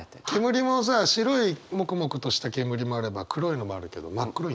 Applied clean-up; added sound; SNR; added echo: none; none; none; none.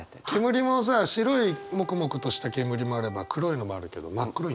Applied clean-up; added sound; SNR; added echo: none; Wind instrument, woodwind instrument; 18 dB; none.